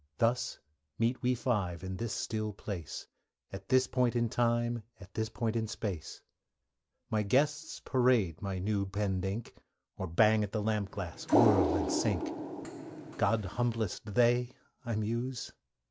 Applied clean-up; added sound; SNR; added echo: none; Water; 1 dB; none.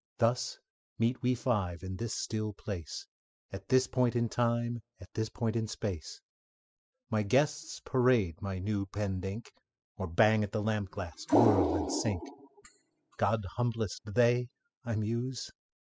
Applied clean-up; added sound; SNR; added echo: classical method spectral subtraction.